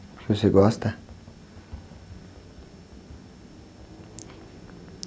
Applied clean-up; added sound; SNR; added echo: none; none; none; none.